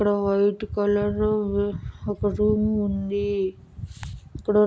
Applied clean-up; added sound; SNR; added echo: none; none; none; none.